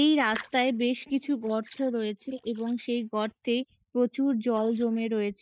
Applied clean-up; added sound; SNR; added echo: neural mask model DeepFilterNet 3.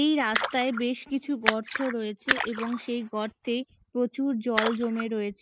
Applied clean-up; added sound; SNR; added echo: none; Splash, splatter; 5 dB; none.